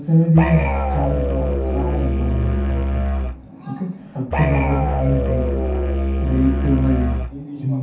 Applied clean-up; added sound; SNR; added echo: none; Musical instrument; -1 dB; reverberation time 0.7 s.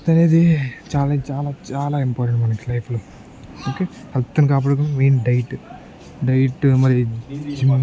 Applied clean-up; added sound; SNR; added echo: none; none; none; none.